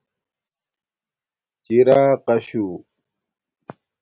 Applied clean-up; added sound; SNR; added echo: none; none; none; none.